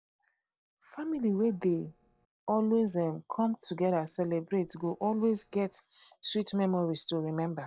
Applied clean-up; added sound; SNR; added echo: neural separator model SepFormer DNS4.